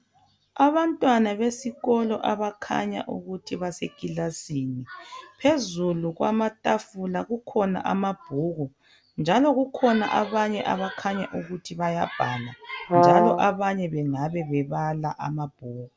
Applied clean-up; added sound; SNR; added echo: none; Brass instrument; -4 dB; none.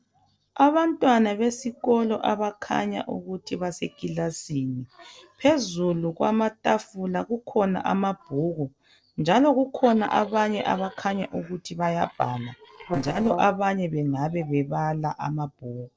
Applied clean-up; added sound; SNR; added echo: neural separator model SepFormer DNS4.